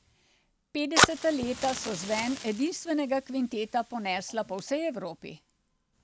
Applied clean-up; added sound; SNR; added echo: none; Fire; 3 dB; none.